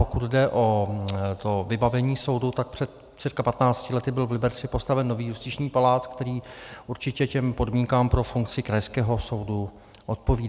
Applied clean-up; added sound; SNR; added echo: none; none; none; none.